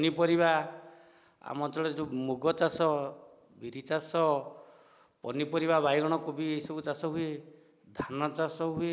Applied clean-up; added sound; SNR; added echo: none; none; none; none.